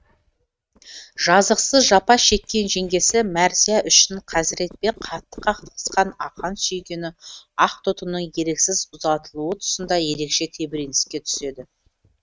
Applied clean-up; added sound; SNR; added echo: neural mask model RNNoise.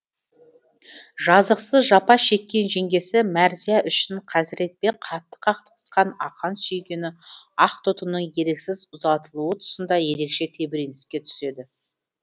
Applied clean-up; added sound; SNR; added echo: none; none; none; none.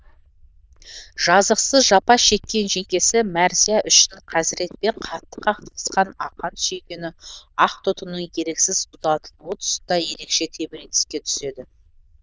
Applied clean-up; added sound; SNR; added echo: neural diffusion model UNIVERSE++.